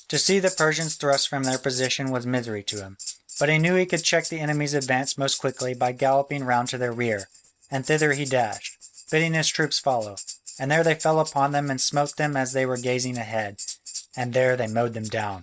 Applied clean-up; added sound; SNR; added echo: neural mask model RNNoise.